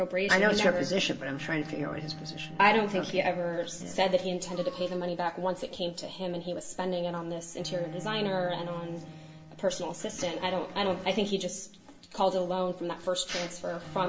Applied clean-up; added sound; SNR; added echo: none; Bowed string instrument; 18 dB; reverberation time 0.1 s.